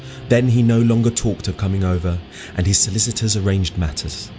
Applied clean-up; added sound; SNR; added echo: none; Guitar; 19 dB; none.